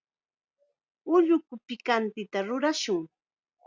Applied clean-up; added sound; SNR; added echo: none; none; none; none.